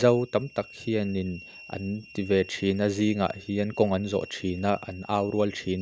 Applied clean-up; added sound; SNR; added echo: none; none; none; none.